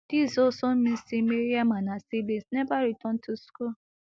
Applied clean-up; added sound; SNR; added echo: none; none; none; none.